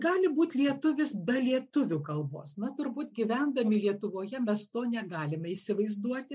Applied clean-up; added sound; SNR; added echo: neural mask model Resemble Enhance denoiser.